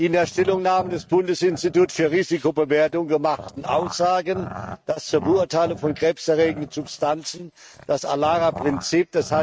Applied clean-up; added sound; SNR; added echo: neural mask model RNNoise.